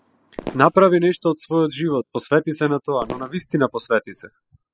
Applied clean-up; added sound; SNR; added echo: classical method spectral subtraction.